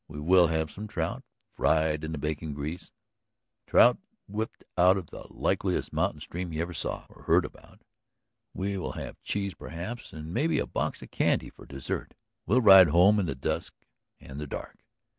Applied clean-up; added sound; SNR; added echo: none; none; none; none.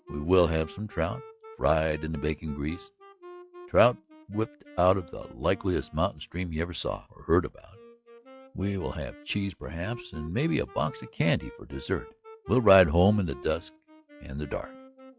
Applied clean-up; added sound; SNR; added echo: classical method log-MMSE.